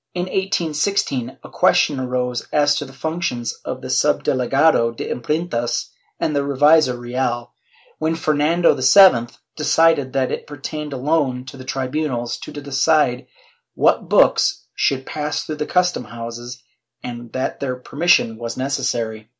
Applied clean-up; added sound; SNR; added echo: none; none; none; none.